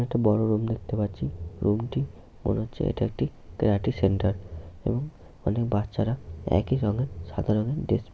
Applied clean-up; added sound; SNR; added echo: none; none; none; none.